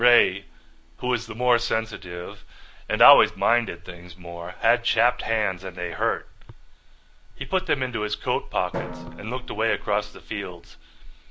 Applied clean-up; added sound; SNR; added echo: none; Drum; 20 dB; none.